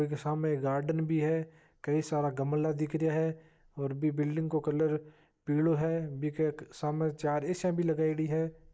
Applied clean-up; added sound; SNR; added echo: neural mask model Resemble Enhance denoiser.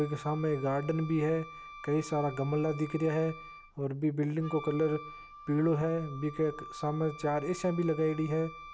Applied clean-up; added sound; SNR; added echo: none; Wind instrument, woodwind instrument; 16 dB; none.